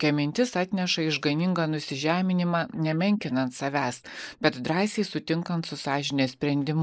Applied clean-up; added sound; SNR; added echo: neural mask model Resemble Enhance denoiser.